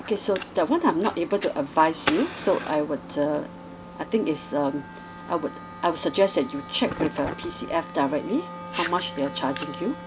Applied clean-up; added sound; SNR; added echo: none; Fire + Wind instrument, woodwind instrument; 11 dB; none.